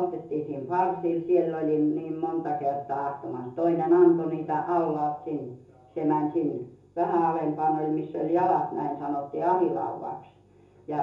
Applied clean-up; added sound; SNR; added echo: none; none; none; reverberation time 0.5 s.